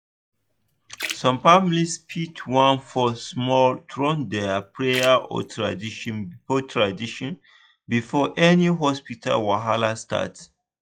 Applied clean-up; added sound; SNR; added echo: classical method log-MMSE.